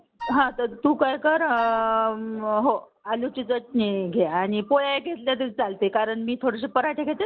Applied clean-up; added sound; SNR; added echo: none; Wind instrument, woodwind instrument; 14 dB; none.